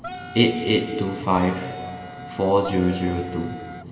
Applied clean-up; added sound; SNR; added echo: none; Wind instrument, woodwind instrument; 13 dB; reverberation time 2.2 s.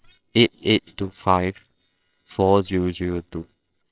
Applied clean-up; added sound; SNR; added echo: neural separator model SepFormer WHAMR!.